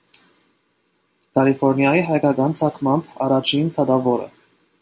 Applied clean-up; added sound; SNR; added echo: none; none; none; none.